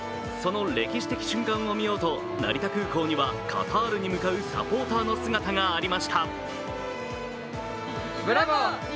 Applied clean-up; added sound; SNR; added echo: none; Wind instrument, woodwind instrument; 11 dB; none.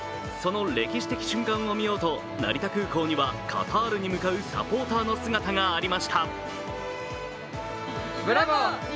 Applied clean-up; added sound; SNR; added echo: none; none; none; none.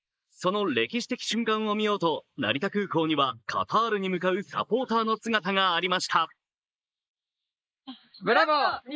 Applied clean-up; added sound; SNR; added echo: neural mask model Resemble Enhance denoiser.